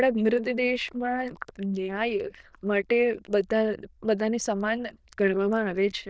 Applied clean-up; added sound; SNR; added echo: neural diffusion model UNIVERSE++.